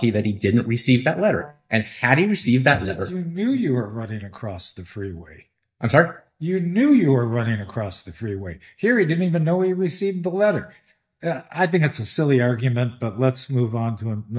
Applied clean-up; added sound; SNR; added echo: neural mask model DeepFilterNet 3.